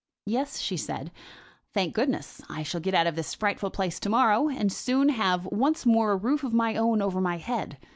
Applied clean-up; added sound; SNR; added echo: none; none; none; none.